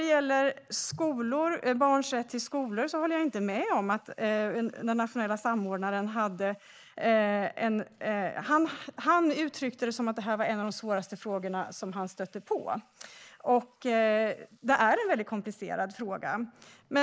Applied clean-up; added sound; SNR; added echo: neural mask model Resemble Enhance denoiser.